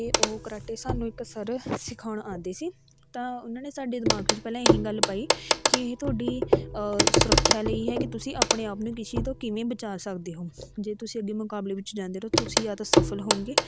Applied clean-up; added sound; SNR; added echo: none; Clock; -5 dB; none.